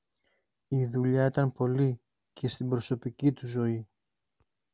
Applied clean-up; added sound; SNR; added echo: none; none; none; none.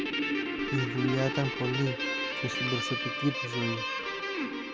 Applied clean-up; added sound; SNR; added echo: none; Guitar; -1 dB; none.